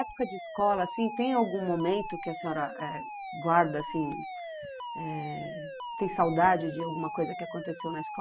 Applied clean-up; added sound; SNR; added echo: classical method spectral subtraction.